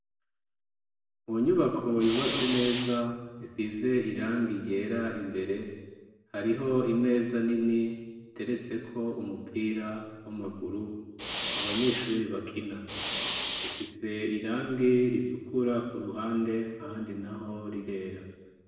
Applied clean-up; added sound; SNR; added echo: none; Fire; -1 dB; reverberation time 1.2 s.